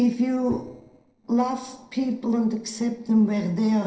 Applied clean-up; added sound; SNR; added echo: neural separator model SepFormer DNS4.